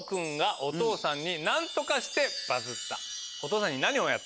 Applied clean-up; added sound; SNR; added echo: none; Chime; 10 dB; none.